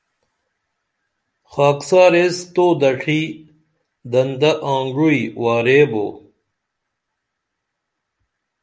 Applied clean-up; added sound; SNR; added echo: none; none; none; none.